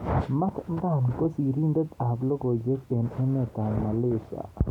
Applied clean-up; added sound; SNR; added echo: none; none; none; none.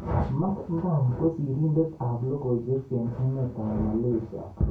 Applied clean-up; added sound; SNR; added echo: none; none; none; reverberation time 0.2 s.